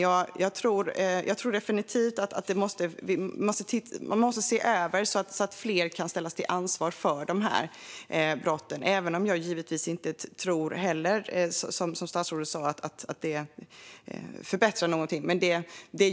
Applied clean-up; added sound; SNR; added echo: none; none; none; none.